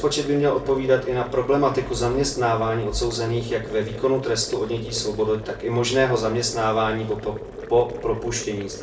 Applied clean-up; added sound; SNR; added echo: none; Boiling; 14 dB; reverberation time 0.3 s.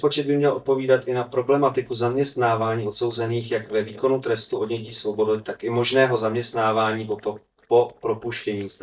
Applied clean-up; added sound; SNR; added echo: neural mask model DeepFilterNet 3.